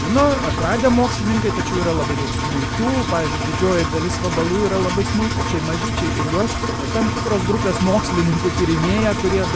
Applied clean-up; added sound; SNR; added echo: none; Engine; 1 dB; none.